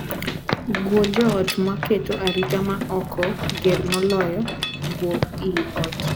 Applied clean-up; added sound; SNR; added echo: none; Mechanisms; 4 dB; none.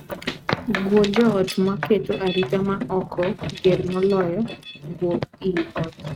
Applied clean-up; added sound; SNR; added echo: neural mask model RNNoise.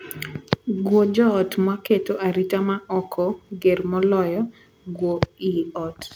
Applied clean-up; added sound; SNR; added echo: none; none; none; none.